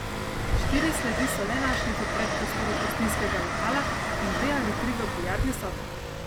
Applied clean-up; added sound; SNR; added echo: none; Train + Motorcycle / Accelerating, revving, vroom; -4 dB; none.